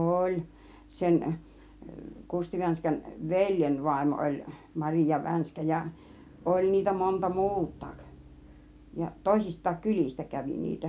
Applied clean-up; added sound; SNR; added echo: none; none; none; none.